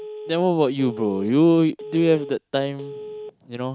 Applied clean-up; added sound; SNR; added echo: none; Telephone; 16 dB; none.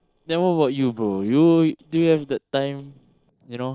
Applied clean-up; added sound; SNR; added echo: neural separator model SepFormer DNS4.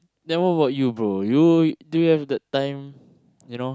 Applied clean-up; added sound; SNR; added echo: none; none; none; none.